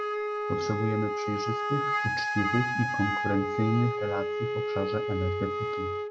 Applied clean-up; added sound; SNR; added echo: none; Wind instrument, woodwind instrument; -1 dB; none.